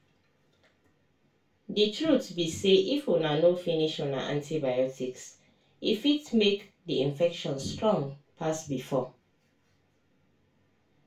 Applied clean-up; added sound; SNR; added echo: none; none; none; reverberation time 0.2 s.